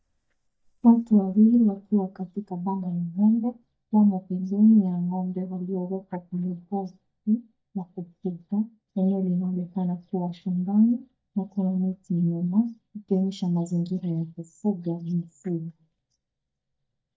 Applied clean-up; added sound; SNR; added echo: neural mask model DeepFilterNet 3.